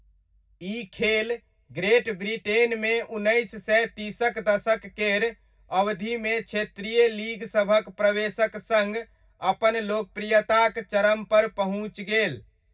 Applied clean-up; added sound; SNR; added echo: none; none; none; reverberation time 0.4 s.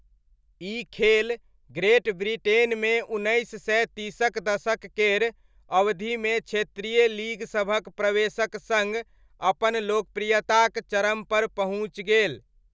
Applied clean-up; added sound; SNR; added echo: none; none; none; none.